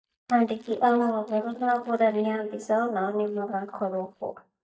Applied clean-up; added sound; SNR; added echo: neural mask model DeepFilterNet 3.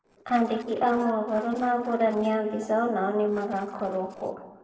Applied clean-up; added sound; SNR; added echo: neural separator model SepFormer DNS4.